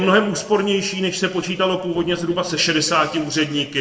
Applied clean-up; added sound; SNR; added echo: neural separator model SepFormer DNS4.